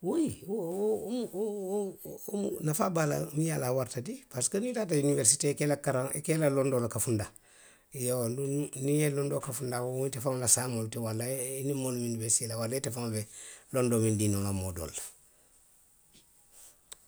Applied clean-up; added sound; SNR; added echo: none; none; none; none.